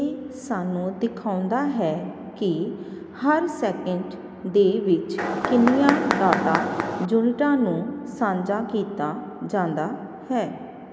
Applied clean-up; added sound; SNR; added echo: none; Mechanisms; 1 dB; none.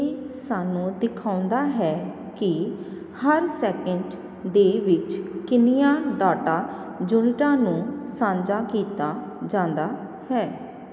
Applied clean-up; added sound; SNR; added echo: none; none; none; none.